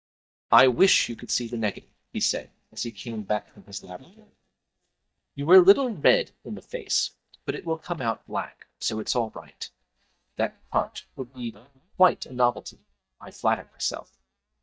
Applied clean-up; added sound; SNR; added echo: neural mask model DeepFilterNet 3.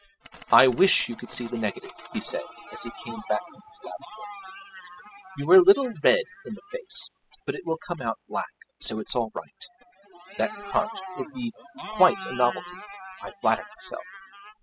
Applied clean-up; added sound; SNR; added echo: classical method spectral subtraction.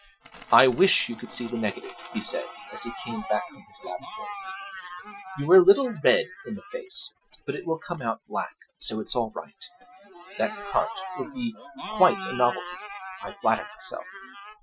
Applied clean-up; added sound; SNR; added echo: classical method Wiener filter.